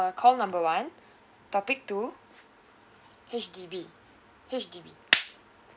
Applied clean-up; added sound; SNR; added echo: none; none; none; none.